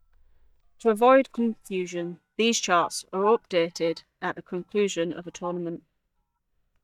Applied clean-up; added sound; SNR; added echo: neural mask model DeepFilterNet 3.